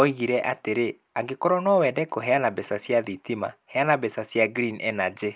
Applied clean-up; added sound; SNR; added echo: none; none; none; none.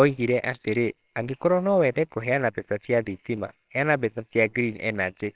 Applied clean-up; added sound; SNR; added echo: neural separator model SepFormer WHAMR!.